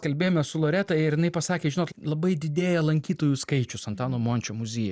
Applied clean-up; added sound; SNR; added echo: none; none; none; none.